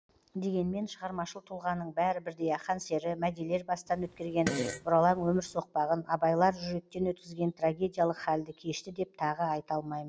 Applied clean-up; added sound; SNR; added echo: none; Fart; 7 dB; none.